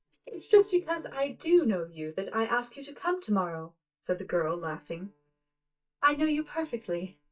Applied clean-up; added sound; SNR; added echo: neural mask model DeepFilterNet 3.